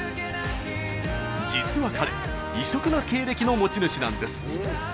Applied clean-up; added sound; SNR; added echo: none; none; none; none.